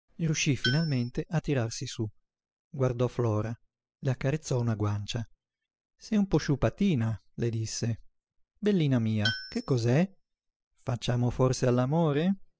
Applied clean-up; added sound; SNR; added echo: classical method spectral subtraction.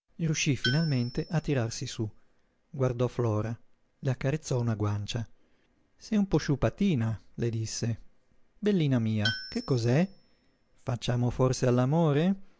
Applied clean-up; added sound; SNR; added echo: none; Tools; 13 dB; none.